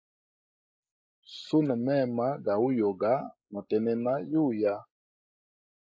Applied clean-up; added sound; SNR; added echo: neural mask model Resemble Enhance denoiser.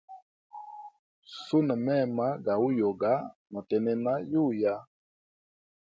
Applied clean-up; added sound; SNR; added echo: none; none; none; none.